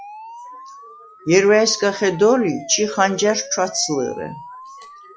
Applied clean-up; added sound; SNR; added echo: classical method log-MMSE.